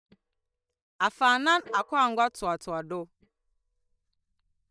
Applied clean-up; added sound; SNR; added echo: neural mask model DeepFilterNet 3.